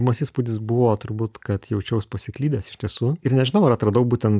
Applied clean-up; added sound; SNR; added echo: none; none; none; none.